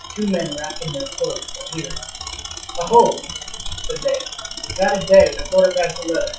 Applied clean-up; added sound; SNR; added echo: classical method WPE with log-MMSE.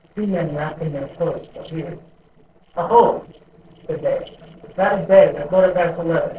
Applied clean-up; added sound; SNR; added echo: neural separator model SepFormer DNS4.